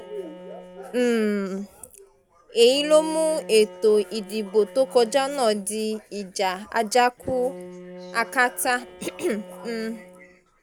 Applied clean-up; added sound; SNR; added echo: none; Bowed string instrument; 19 dB; none.